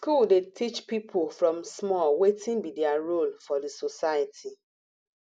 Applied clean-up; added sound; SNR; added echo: none; none; none; none.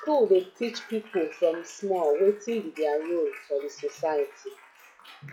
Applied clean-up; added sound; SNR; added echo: classical method log-MMSE.